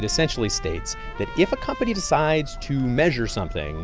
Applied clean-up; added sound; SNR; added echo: none; Trumpet; 17 dB; none.